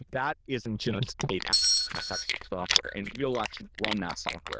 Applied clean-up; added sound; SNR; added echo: neural diffusion model UNIVERSE++.